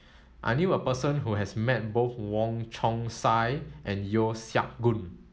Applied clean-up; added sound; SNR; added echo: none; none; none; none.